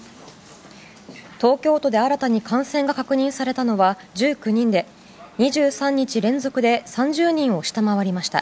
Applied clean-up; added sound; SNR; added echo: none; none; none; none.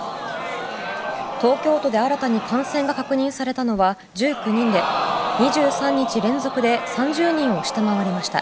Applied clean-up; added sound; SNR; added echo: none; Crowd; 5 dB; none.